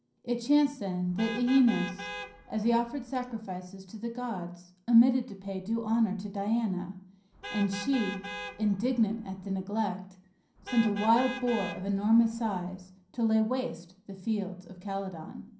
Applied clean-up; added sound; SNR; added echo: none; Vehicle horn, car horn, honking; 13 dB; reverberation time 0.6 s.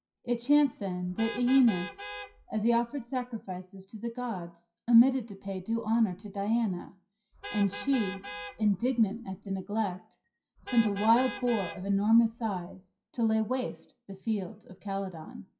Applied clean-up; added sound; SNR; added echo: classical method WPE with log-MMSE.